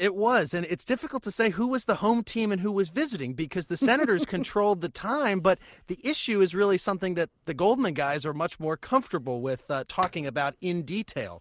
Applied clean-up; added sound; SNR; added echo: neural mask model Resemble Enhance denoiser.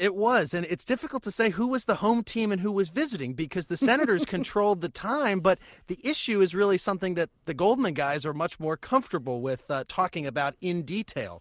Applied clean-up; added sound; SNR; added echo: none; none; none; none.